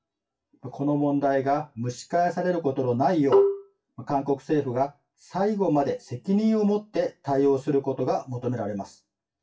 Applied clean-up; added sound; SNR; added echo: classical method WPE with log-MMSE.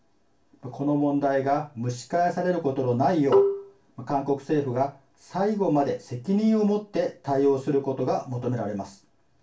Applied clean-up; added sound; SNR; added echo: none; Marimba, xylophone; -2 dB; reverberation time 0.2 s.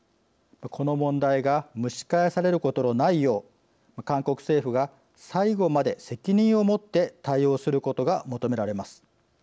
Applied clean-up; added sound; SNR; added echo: none; none; none; none.